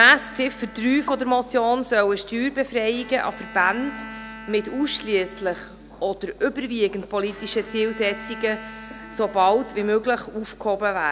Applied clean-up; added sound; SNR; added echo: none; Bowed string instrument; 18 dB; none.